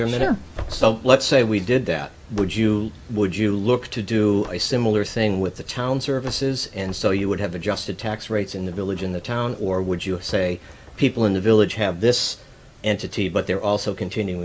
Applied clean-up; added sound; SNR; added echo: none; none; none; none.